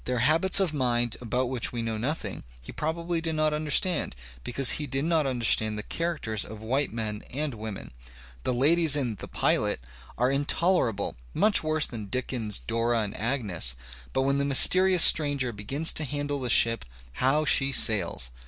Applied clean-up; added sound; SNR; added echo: none; none; none; none.